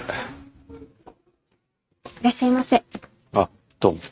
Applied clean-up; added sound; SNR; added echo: neural mask model RNNoise.